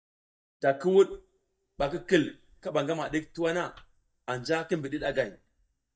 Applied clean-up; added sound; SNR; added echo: neural mask model DeepFilterNet 3.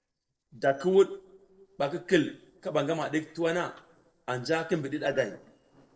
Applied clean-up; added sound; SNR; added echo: neural separator model SepFormer DNS4.